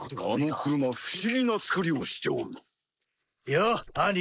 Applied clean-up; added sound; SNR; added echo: neural mask model Resemble Enhance denoiser.